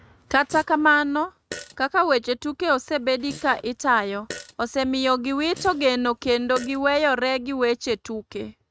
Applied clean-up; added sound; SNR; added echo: neural mask model RNNoise.